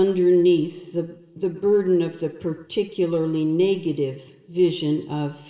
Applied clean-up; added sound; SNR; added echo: none; none; none; reverberation time 0.6 s.